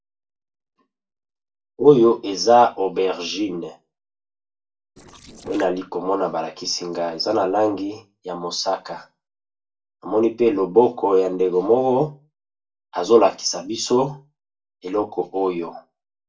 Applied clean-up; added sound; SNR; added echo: neural separator model SepFormer DNS4.